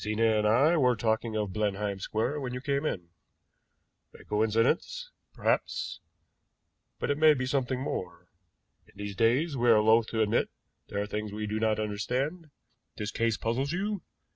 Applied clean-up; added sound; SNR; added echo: none; none; none; none.